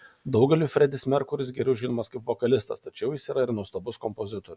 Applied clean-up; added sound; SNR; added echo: none; none; none; none.